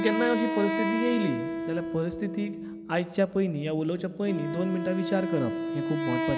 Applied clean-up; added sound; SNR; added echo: none; Wind instrument, woodwind instrument; 3 dB; none.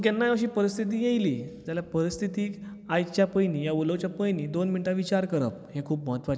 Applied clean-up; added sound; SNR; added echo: none; none; none; none.